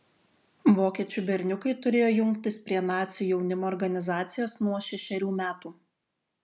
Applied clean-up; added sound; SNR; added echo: none; none; none; none.